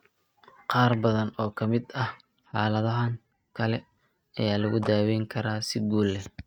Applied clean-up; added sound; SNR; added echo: neural mask model RNNoise.